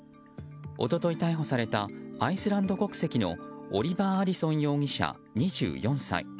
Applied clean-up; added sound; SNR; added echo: none; none; none; none.